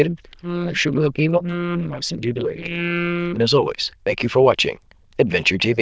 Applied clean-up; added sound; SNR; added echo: neural diffusion model UNIVERSE++.